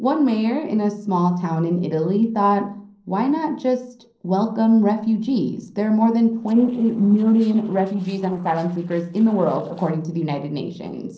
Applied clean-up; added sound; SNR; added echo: neural separator model SepFormer DNS4.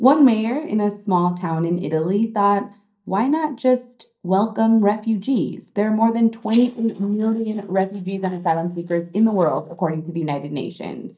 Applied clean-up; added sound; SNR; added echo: neural mask model DeepFilterNet 3.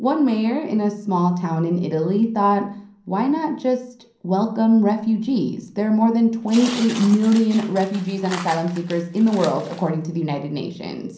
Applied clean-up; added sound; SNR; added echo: none; Tearing; 15 dB; reverberation time 0.6 s.